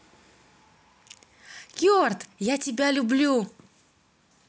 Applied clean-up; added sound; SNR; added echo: none; none; none; none.